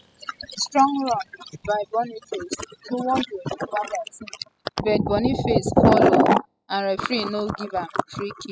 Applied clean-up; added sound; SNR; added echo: classical method spectral subtraction.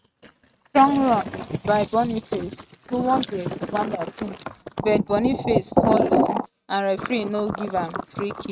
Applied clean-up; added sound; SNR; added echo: neural mask model RNNoise.